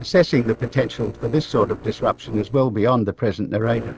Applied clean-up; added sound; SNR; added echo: neural separator model SepFormer DNS4.